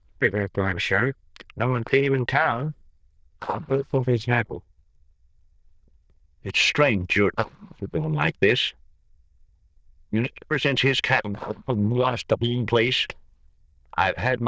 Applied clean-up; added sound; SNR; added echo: neural diffusion model UNIVERSE++.